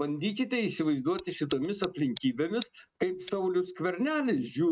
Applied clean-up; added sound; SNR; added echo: neural mask model RNNoise.